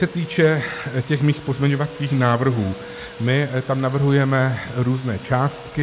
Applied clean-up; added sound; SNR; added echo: none; Domestic sounds, home sounds; 19 dB; none.